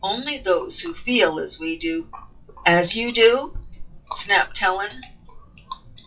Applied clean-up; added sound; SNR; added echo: classical method WPE with log-MMSE.